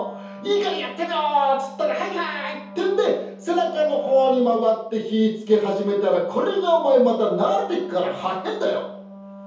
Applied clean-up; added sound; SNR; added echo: none; Wind instrument, woodwind instrument; 18 dB; reverberation time 0.7 s.